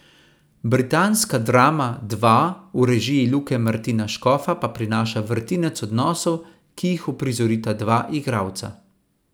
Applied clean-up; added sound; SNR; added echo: none; none; none; none.